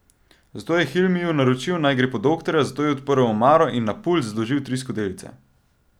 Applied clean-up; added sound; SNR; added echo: none; none; none; none.